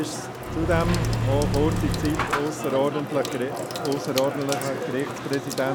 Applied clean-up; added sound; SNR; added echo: none; Accelerating, revving, vroom / Car + Sink (filling or washing) / Water tap, faucet / Water; 1 dB; none.